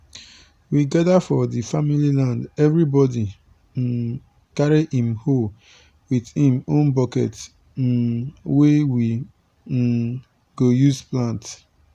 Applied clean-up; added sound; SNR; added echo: none; none; none; none.